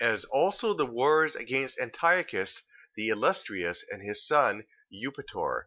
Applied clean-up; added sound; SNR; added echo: none; none; none; none.